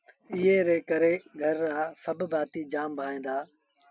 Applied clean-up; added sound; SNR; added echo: none; none; none; none.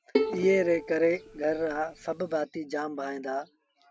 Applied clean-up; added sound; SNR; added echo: none; Bowed string instrument; 5 dB; none.